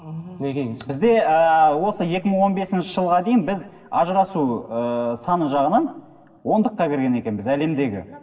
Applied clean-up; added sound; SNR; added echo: none; none; none; reverberation time 1.7 s.